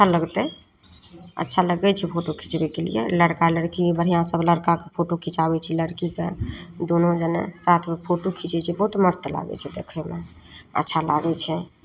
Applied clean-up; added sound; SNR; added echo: none; none; none; none.